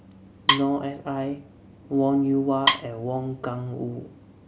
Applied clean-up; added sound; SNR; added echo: none; Wood; 0 dB; none.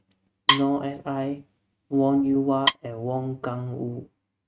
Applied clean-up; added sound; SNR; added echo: neural mask model RNNoise.